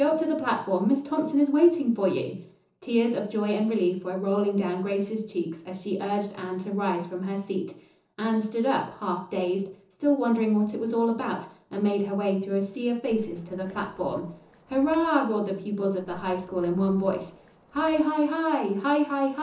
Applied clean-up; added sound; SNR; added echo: neural separator model SepFormer DNS4.